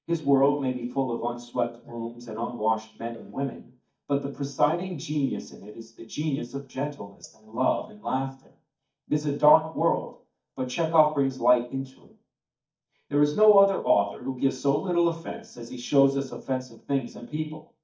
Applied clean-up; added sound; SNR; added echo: neural mask model DeepFilterNet 3.